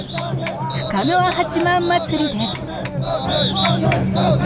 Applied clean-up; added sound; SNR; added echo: none; none; none; none.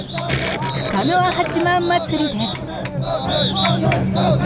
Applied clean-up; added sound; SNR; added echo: none; Gurgling; 11 dB; none.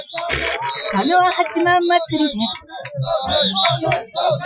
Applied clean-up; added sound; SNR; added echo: classical method Wiener filter.